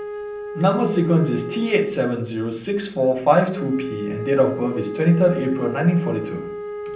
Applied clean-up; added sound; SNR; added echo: none; Wind instrument, woodwind instrument; 11 dB; reverberation time 0.6 s.